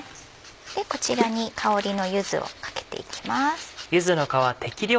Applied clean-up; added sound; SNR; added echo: none; Water / Splash, splatter; 10 dB; none.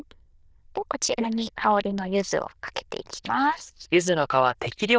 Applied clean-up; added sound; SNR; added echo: neural diffusion model UNIVERSE++.